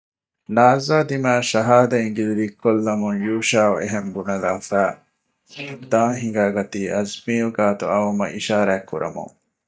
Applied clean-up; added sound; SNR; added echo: neural mask model DeepFilterNet 3.